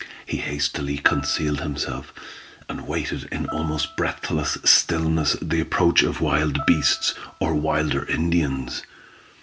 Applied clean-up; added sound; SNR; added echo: none; Piano; 17 dB; none.